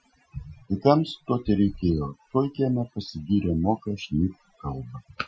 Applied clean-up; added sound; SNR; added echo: classical method Wiener filter.